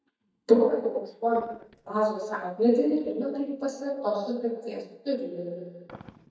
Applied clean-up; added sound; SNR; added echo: neural mask model DeepFilterNet 3.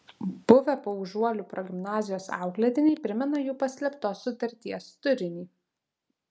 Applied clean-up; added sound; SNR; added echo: none; none; none; none.